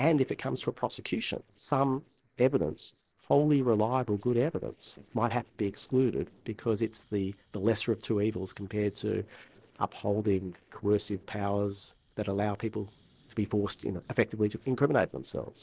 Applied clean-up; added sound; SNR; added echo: neural separator model SepFormer DNS4.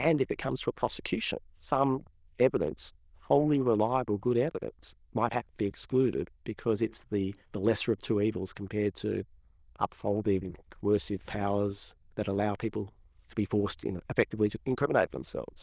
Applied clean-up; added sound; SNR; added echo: neural diffusion model UNIVERSE++.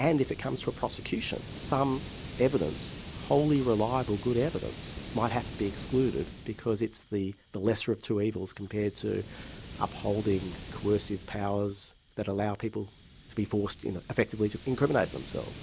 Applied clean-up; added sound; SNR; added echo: none; Hiss; 13 dB; none.